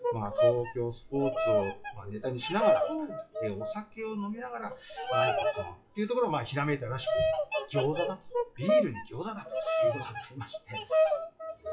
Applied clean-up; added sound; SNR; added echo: classical method WPE with log-MMSE.